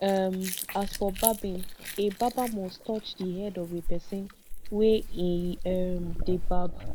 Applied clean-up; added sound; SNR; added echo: neural mask model Resemble Enhance denoiser.